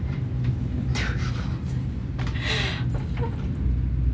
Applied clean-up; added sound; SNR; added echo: none; Sliding door; 13 dB; none.